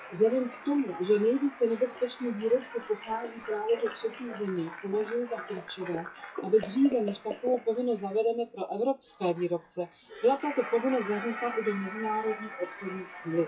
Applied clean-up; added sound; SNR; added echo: classical method WPE with log-MMSE.